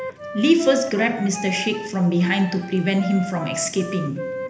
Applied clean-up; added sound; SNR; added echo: none; Wind instrument, woodwind instrument; 12 dB; reverberation time 1.4 s.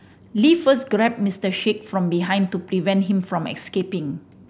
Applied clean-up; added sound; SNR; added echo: none; none; none; none.